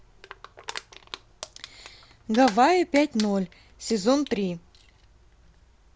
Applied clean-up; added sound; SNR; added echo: none; Crumpling, crinkling; 16 dB; none.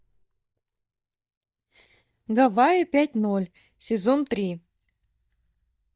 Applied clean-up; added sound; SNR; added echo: neural mask model DeepFilterNet 3.